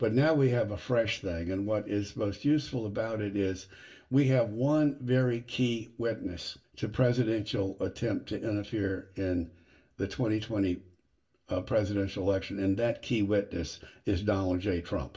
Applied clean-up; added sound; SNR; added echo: none; none; none; reverberation time 0.2 s.